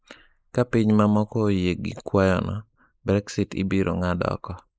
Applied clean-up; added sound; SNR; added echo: neural mask model Resemble Enhance denoiser.